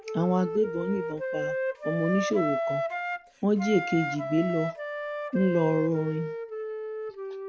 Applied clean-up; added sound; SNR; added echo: none; Wind instrument, woodwind instrument; 4 dB; none.